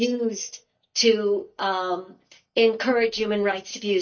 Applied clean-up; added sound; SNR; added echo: neural mask model DeepFilterNet 3.